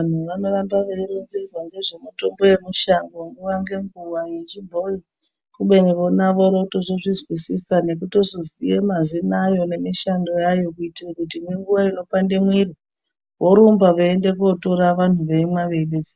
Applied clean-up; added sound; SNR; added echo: none; none; none; none.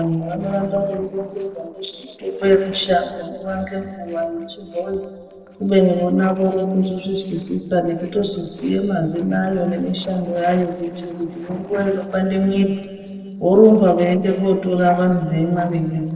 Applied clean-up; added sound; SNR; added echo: neural separator model SepFormer DNS4.